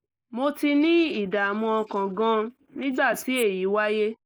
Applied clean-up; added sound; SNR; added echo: neural mask model Resemble Enhance denoiser.